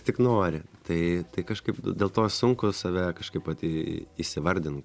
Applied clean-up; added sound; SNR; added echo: none; none; none; none.